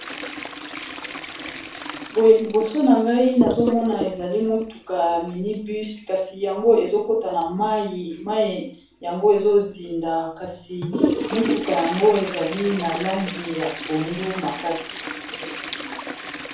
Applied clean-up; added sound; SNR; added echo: none; Toilet flush; 9 dB; reverberation time 0.4 s.